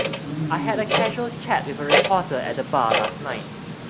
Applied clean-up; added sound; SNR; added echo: none; Clock; -1 dB; none.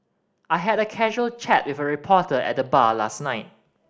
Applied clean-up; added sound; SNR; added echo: none; none; none; none.